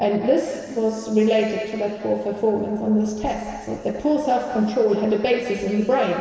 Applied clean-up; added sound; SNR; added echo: none; none; none; reverberation time 2.2 s.